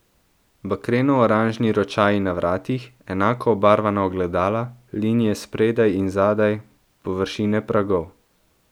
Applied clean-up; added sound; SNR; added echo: none; none; none; none.